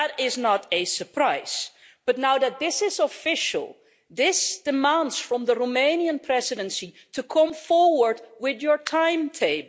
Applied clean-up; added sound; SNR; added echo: none; none; none; none.